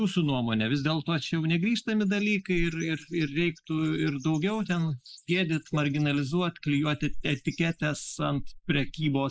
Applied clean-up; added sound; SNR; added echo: neural mask model Resemble Enhance denoiser.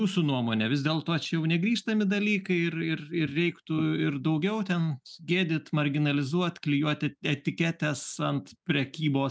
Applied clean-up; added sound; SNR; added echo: none; none; none; none.